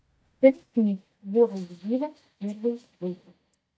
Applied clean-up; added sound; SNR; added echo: neural mask model DeepFilterNet 3.